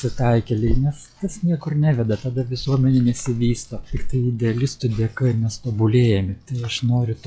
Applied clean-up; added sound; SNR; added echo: classical method log-MMSE.